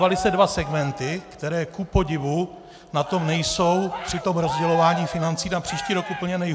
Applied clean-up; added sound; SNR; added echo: none; Cheering; 9 dB; none.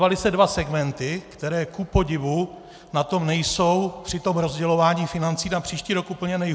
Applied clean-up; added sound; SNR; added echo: none; none; none; none.